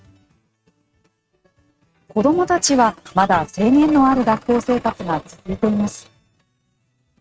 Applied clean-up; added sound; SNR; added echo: neural mask model RNNoise.